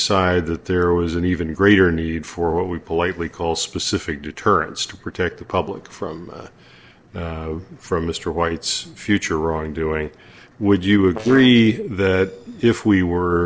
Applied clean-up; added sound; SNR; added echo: neural separator model SepFormer DNS4.